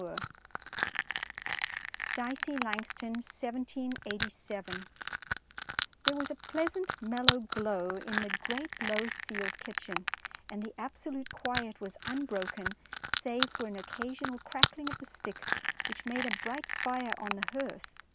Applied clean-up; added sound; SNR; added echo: none; Crushing; -1 dB; none.